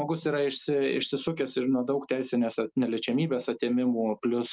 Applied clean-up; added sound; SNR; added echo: none; none; none; none.